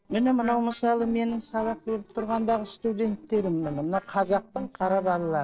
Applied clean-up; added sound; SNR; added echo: neural separator model SepFormer DNS4.